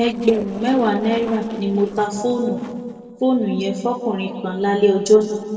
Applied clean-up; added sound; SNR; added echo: neural separator model SepFormer DNS4.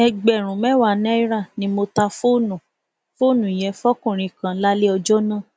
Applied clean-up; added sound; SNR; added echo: none; none; none; none.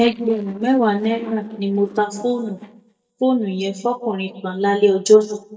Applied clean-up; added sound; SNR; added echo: neural mask model DeepFilterNet 3.